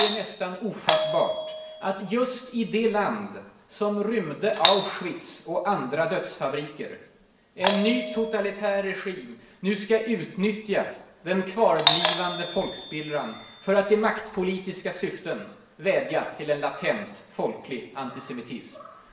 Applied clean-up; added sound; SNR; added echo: none; Doorbell; 6 dB; reverberation time 0.7 s.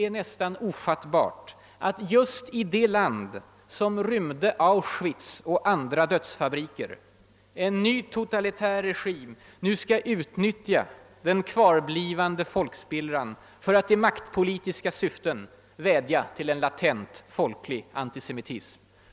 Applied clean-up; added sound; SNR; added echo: none; none; none; none.